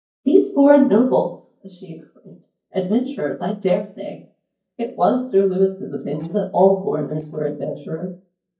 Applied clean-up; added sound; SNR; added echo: neural mask model DeepFilterNet 3.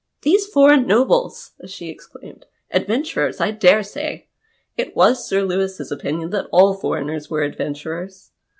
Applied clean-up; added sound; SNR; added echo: none; none; none; none.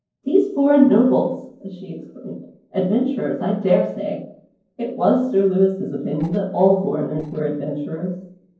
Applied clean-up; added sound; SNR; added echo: neural separator model SepFormer DNS4.